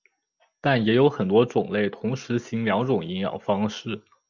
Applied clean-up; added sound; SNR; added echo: none; none; none; none.